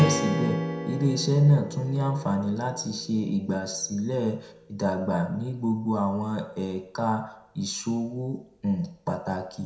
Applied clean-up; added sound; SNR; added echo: none; Strum; 9 dB; reverberation time 0.5 s.